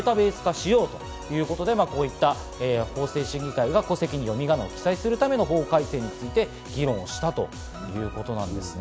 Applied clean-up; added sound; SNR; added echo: none; none; none; none.